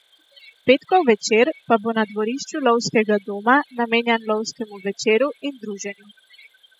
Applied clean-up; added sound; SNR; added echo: classical method spectral subtraction.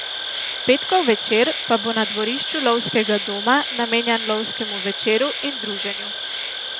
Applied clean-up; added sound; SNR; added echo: none; Insect; 5 dB; none.